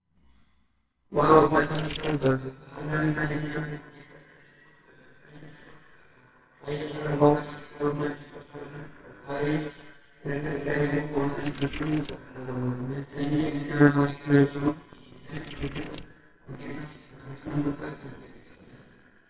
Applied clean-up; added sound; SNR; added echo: neural separator model SepFormer WHAMR!.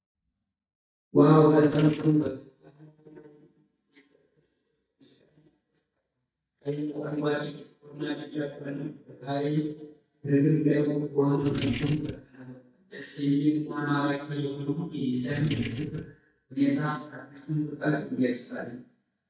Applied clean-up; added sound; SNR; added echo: neural mask model DeepFilterNet 3.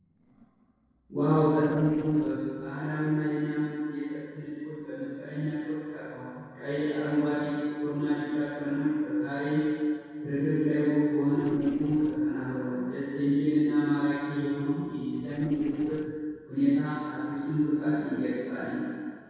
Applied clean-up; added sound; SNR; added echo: neural separator model SepFormer DNS4.